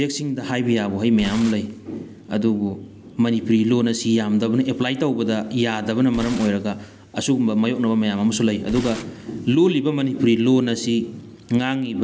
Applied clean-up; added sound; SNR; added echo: none; Tearing; 18 dB; none.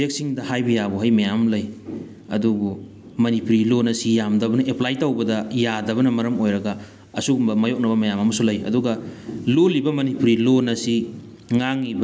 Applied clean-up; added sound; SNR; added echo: none; none; none; none.